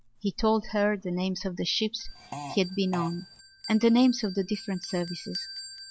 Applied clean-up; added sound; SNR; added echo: none; Fart + Bell; 15 dB; none.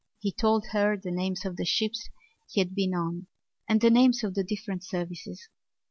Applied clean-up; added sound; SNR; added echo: none; none; none; none.